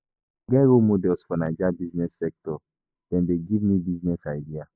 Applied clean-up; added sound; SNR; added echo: neural mask model Resemble Enhance denoiser.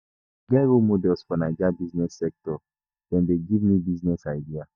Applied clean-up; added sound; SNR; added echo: neural mask model DeepFilterNet 3.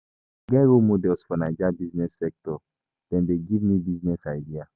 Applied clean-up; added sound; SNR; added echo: none; none; none; none.